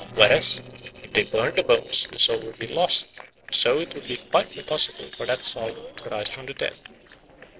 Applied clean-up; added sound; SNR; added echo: neural separator model SepFormer DNS4.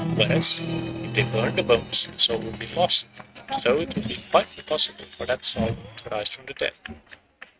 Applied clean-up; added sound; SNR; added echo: neural mask model RNNoise.